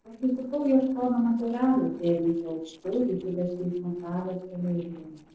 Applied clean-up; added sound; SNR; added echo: neural separator model SepFormer DNS4.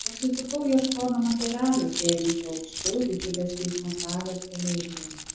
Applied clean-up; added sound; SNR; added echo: none; Keys jangling; 7 dB; reverberation time 0.7 s.